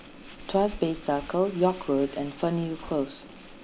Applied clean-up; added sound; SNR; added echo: none; Crumpling, crinkling; 17 dB; none.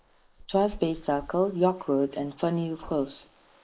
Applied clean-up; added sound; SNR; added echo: neural mask model Resemble Enhance denoiser.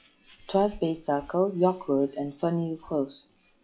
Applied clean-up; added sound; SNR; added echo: classical method log-MMSE.